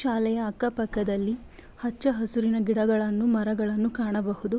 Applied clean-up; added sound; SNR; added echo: none; none; none; none.